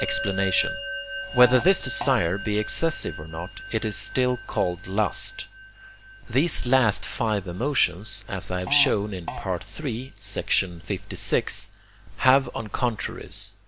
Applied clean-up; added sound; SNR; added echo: none; Fart + Musical instrument; 12 dB; none.